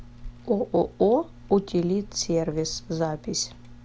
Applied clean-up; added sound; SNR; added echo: none; Rain; 20 dB; none.